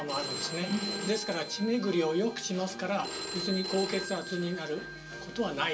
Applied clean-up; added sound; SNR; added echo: none; Telephone; 8 dB; reverberation time 0.2 s.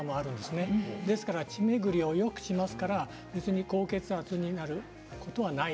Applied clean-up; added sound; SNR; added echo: none; none; none; none.